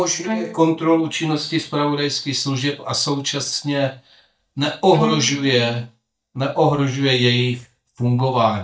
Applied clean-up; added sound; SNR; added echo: neural mask model DeepFilterNet 3.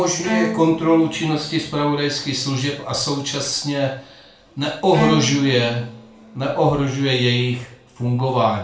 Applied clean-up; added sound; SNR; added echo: none; Bowed string instrument; 10 dB; reverberation time 0.4 s.